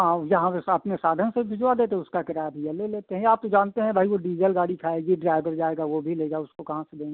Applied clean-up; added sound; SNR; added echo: none; none; none; none.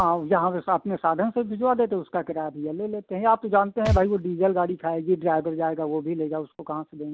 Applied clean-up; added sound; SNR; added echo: none; Thump, thud; 13 dB; none.